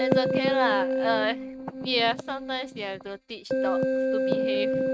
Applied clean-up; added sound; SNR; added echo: neural mask model RNNoise.